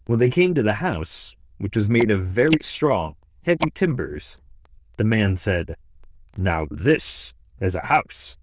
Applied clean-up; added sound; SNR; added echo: neural diffusion model UNIVERSE++.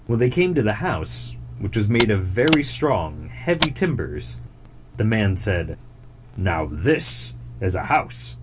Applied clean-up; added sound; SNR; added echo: none; Mechanisms; 6 dB; none.